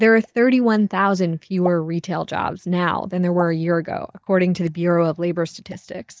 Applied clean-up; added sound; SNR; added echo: neural mask model DeepFilterNet 3.